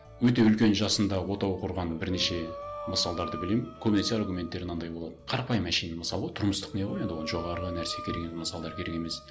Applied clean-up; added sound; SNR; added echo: none; Breathing; 14 dB; reverberation time 0.5 s.